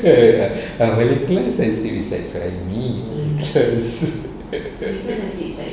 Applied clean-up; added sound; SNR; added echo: none; none; none; none.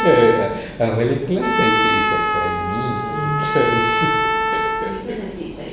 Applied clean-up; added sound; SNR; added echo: none; Trumpet; 0 dB; none.